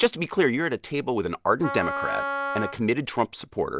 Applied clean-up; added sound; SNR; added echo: none; Wind instrument, woodwind instrument; 5 dB; none.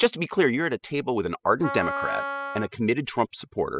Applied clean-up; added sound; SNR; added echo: classical method spectral subtraction.